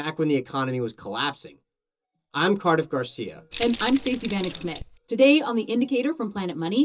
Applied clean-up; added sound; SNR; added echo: neural mask model DeepFilterNet 3.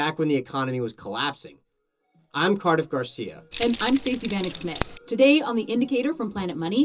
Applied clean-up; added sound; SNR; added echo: none; Keys jangling; 2 dB; reverberation time 0.2 s.